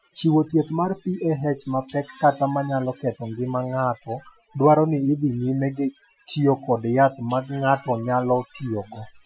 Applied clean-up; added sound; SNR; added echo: classical method Wiener filter.